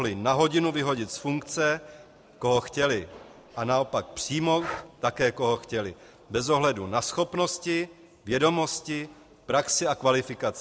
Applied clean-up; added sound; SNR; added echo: none; Breathing; 16 dB; none.